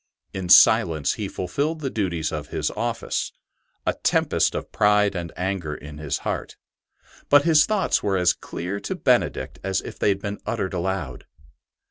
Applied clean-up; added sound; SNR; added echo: none; none; none; none.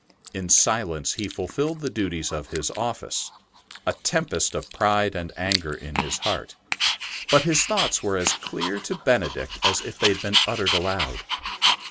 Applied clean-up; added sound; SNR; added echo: none; Dog; 3 dB; none.